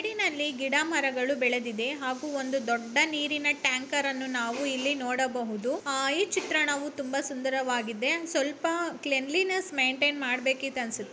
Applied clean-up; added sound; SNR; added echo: none; none; none; none.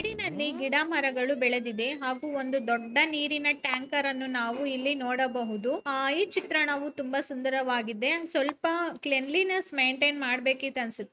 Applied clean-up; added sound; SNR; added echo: neural mask model RNNoise.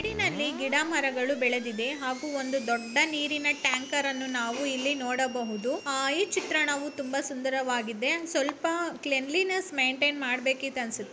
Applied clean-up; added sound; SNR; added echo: none; Screech + Camera; 17 dB; none.